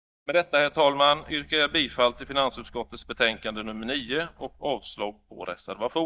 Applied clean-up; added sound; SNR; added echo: neural mask model DeepFilterNet 3.